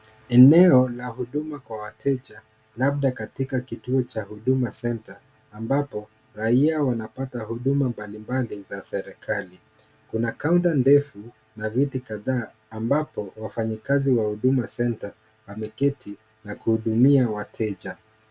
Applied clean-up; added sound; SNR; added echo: none; none; none; none.